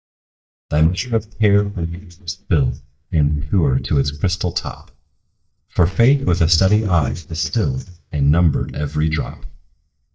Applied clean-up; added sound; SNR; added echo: neural mask model DeepFilterNet 3.